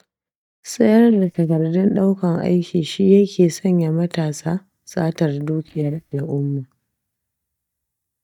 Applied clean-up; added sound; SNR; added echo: neural mask model DeepFilterNet 3.